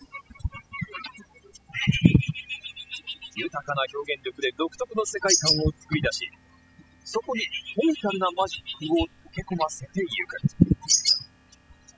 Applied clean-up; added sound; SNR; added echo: classical method spectral subtraction.